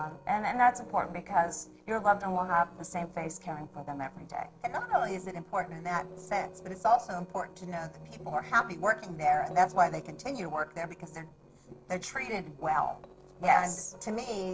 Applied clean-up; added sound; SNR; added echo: neural separator model SepFormer DNS4.